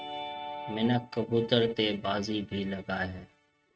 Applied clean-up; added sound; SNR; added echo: neural mask model RNNoise.